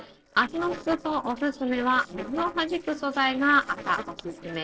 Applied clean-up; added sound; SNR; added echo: neural separator model SepFormer DNS4.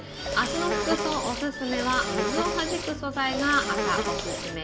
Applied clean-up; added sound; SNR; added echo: none; Insect; 2 dB; reverberation time 1.5 s.